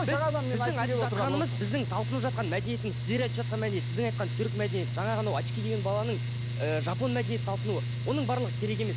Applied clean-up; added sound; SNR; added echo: none; Mechanical fan; 0 dB; none.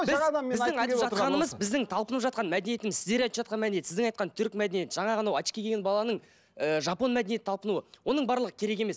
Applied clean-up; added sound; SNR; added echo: none; none; none; none.